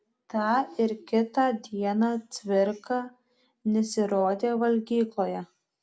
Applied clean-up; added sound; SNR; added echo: none; none; none; none.